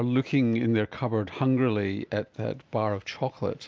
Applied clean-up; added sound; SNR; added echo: none; none; none; none.